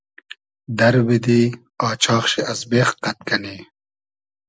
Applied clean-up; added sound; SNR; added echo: none; none; none; none.